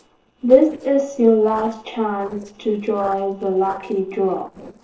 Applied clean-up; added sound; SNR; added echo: neural separator model SepFormer DNS4.